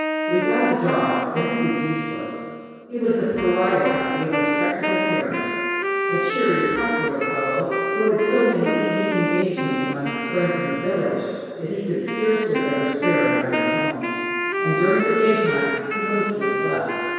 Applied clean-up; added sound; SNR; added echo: none; Wind instrument, woodwind instrument; 2 dB; reverberation time 2.0 s.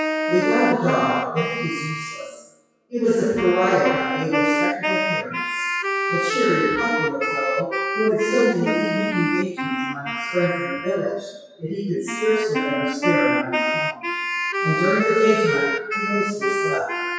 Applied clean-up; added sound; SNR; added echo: classical method WPE with log-MMSE.